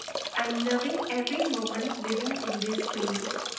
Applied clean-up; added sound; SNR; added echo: none; Drip / Trickle, dribble / Bathtub (filling or washing); 2 dB; reverberation time 0.9 s.